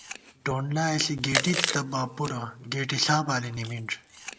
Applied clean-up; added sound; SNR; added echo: none; Chewing, mastication; 7 dB; none.